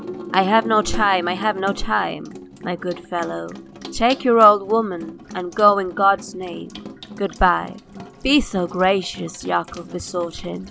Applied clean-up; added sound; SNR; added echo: none; Sink (filling or washing) / Water tap, faucet; 15 dB; none.